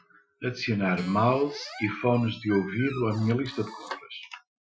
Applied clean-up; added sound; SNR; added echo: classical method Wiener filter.